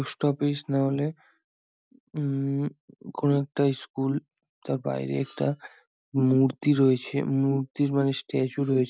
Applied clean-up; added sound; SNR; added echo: none; none; none; none.